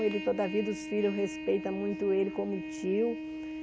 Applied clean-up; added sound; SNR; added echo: none; Trumpet; 8 dB; none.